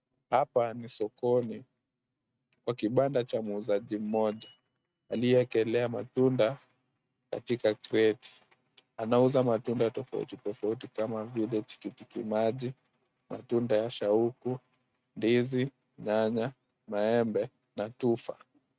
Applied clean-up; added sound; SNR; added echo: neural mask model RNNoise.